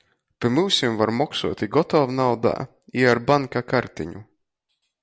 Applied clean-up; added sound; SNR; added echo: none; none; none; none.